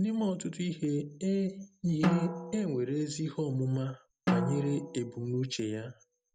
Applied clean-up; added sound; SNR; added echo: none; Drum; 4 dB; none.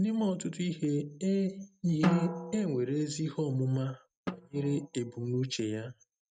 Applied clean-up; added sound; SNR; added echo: neural mask model RNNoise.